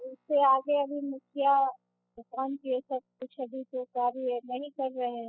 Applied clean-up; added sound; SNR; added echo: classical method spectral subtraction.